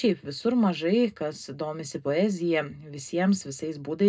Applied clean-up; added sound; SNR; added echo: none; none; none; reverberation time 0.2 s.